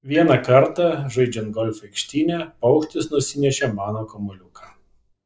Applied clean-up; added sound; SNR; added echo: neural mask model Resemble Enhance denoiser.